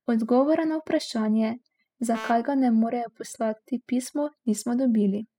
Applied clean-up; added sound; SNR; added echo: classical method spectral subtraction.